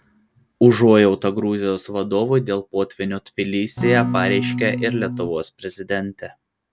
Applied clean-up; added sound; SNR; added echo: none; Acoustic guitar / Strum; 3 dB; none.